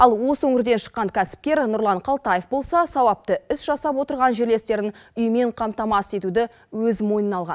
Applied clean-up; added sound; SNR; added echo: none; none; none; none.